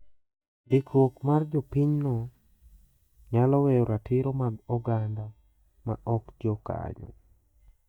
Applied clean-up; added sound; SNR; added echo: neural mask model DeepFilterNet 3.